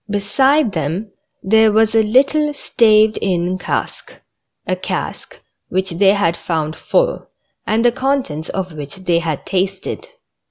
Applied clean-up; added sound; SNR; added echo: none; none; none; none.